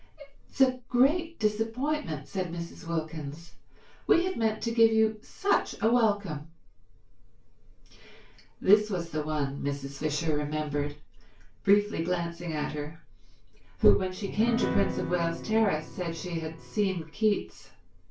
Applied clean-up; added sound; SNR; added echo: none; Piano; 8 dB; reverberation time 0.2 s.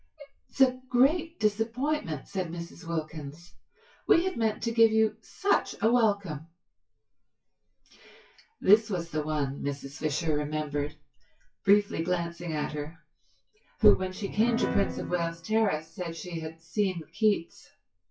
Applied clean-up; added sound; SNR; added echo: classical method WPE with log-MMSE.